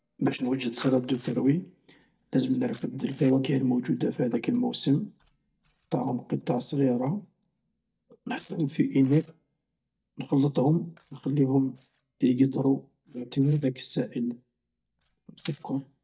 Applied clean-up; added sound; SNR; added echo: neural mask model DeepFilterNet 3.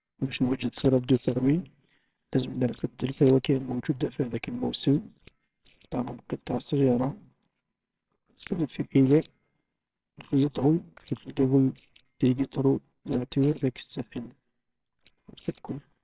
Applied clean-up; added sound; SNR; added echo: neural separator model SepFormer WHAMR!.